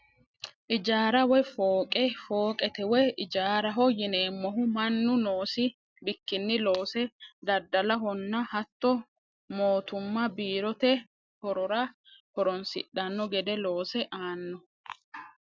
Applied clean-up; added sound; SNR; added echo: none; none; none; none.